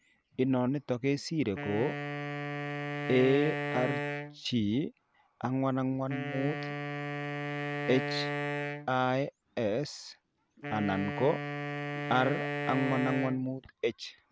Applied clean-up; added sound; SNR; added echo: none; Wind instrument, woodwind instrument; 5 dB; none.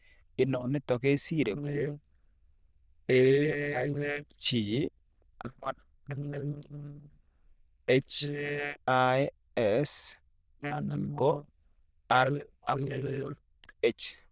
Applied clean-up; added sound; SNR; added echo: neural diffusion model UNIVERSE++.